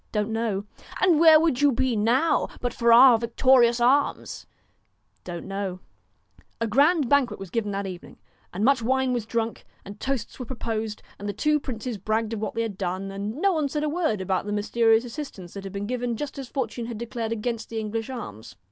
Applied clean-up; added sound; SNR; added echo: none; none; none; none.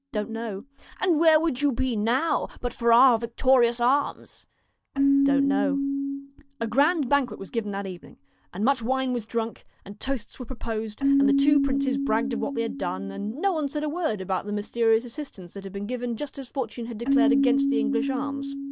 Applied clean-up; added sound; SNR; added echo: neural mask model DeepFilterNet 3.